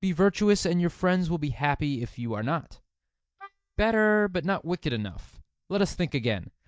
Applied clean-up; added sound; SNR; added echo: neural mask model DeepFilterNet 3.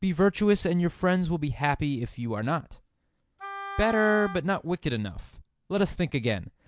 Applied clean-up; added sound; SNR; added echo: none; Wind instrument, woodwind instrument; 12 dB; none.